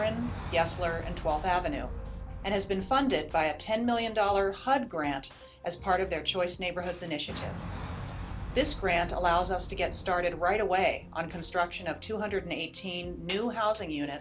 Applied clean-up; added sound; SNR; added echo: none; Boom; 11 dB; none.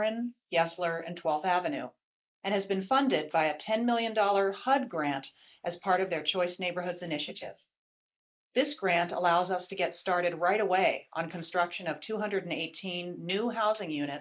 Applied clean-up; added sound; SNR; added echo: neural mask model Resemble Enhance denoiser.